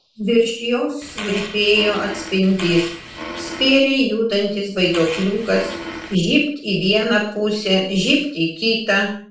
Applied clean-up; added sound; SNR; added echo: none; Fart; 11 dB; reverberation time 0.5 s.